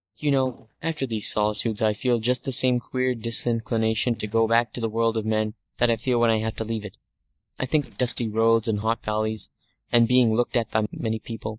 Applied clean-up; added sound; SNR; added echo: neural mask model DeepFilterNet 3.